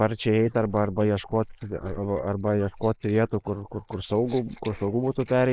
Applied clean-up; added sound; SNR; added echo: neural mask model Resemble Enhance denoiser.